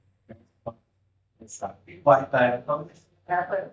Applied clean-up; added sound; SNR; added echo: neural mask model DeepFilterNet 3.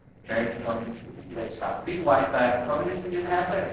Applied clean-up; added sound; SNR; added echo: neural separator model SepFormer DNS4.